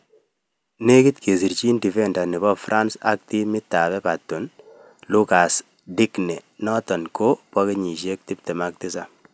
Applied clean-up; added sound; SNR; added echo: none; none; none; none.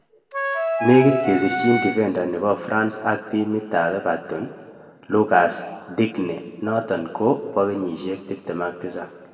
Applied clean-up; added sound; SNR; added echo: none; Wind instrument, woodwind instrument; 2 dB; reverberation time 1.7 s.